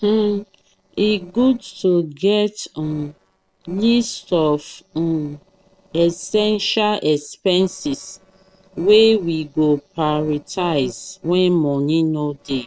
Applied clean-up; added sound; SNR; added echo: neural separator model SepFormer DNS4.